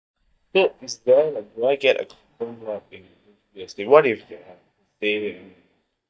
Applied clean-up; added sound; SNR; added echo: neural mask model DeepFilterNet 3.